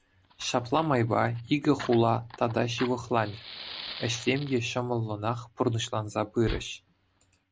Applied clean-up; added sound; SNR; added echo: none; Fire; 15 dB; none.